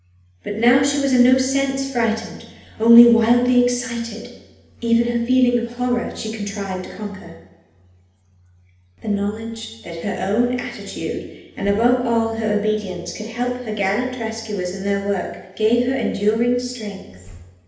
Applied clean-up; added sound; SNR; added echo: none; none; none; reverberation time 0.9 s.